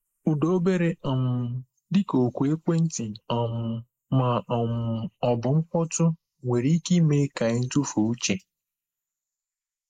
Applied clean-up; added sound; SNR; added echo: neural mask model Resemble Enhance denoiser.